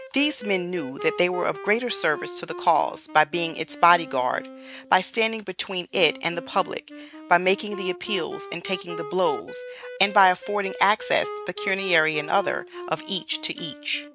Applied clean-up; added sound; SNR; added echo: none; Wind instrument, woodwind instrument; 14 dB; none.